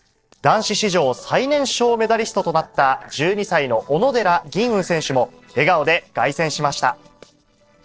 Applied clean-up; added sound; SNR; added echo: neural separator model SepFormer DNS4.